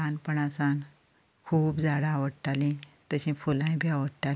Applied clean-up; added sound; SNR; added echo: none; none; none; none.